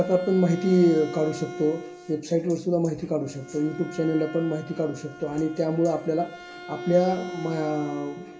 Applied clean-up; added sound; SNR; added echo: none; Bowed string instrument; 13 dB; reverberation time 1.1 s.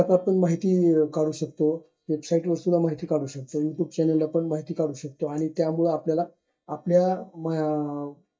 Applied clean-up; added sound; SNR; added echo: neural mask model DeepFilterNet 3.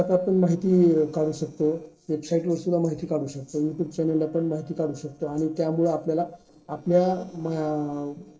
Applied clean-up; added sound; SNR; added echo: neural separator model SepFormer DNS4.